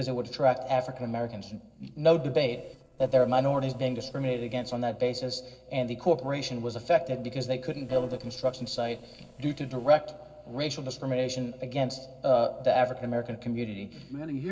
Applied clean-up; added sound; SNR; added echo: neural separator model SepFormer DNS4.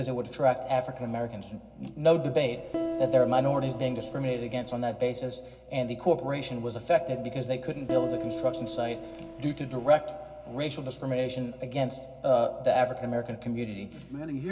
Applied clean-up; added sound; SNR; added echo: none; Piano; 7 dB; reverberation time 0.4 s.